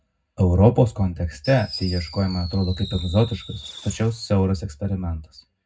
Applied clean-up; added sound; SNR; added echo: none; Fireworks; 17 dB; reverberation time 0.3 s.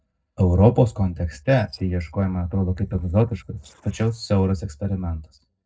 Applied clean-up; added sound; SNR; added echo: neural separator model SepFormer DNS4.